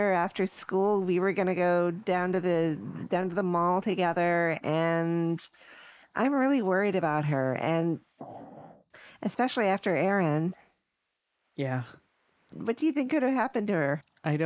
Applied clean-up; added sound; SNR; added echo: neural mask model Resemble Enhance denoiser.